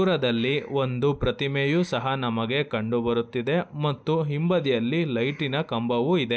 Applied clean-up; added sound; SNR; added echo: none; none; none; none.